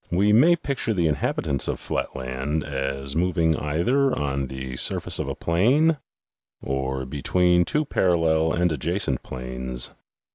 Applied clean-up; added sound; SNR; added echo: none; none; none; none.